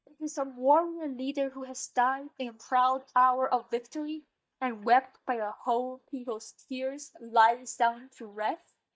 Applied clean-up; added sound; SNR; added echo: neural mask model DeepFilterNet 3.